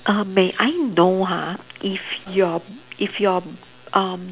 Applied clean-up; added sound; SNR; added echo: none; none; none; none.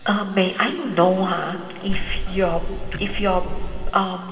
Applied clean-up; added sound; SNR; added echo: none; Tick-tock; 1 dB; reverberation time 2.3 s.